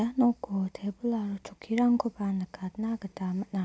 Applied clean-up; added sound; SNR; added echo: none; none; none; none.